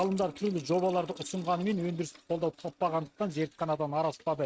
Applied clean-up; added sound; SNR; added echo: neural mask model RNNoise.